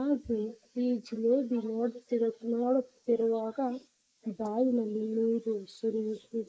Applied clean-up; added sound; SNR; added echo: neural mask model Resemble Enhance denoiser.